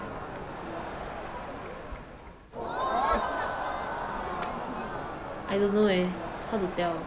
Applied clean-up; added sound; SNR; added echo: none; Crowd; 0 dB; none.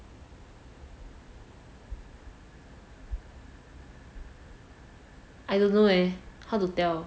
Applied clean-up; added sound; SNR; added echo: none; none; none; none.